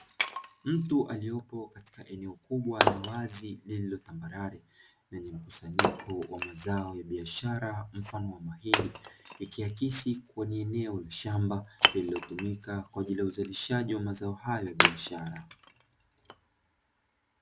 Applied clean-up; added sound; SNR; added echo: none; Wood; 1 dB; none.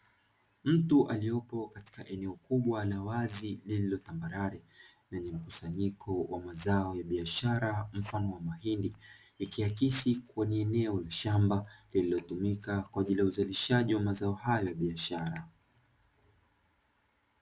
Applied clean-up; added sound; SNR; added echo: none; none; none; none.